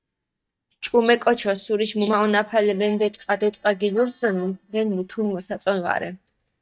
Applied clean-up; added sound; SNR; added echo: neural mask model DeepFilterNet 3.